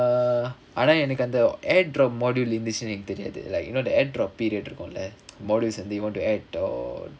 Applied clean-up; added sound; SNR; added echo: none; none; none; none.